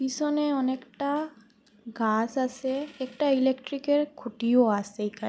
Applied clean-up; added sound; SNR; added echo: none; none; none; none.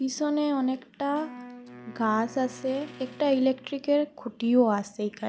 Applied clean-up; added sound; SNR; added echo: none; Wind instrument, woodwind instrument; 19 dB; none.